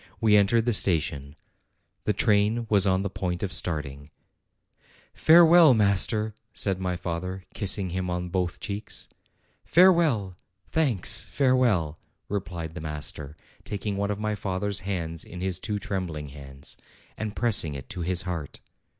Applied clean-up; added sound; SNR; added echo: none; none; none; none.